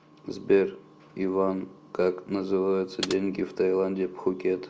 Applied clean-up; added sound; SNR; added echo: none; Computer keyboard; 13 dB; none.